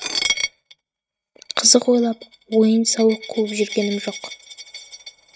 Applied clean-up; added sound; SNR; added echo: neural mask model RNNoise.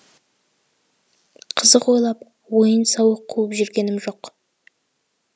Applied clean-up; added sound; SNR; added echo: none; none; none; none.